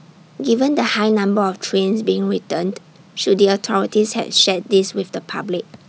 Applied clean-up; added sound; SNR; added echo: none; none; none; none.